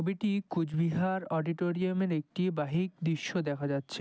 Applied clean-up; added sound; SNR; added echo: none; none; none; none.